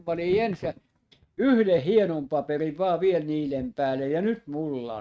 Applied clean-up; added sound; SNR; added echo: neural mask model RNNoise.